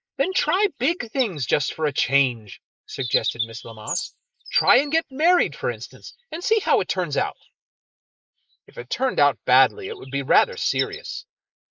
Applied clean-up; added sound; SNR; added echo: neural mask model Resemble Enhance denoiser.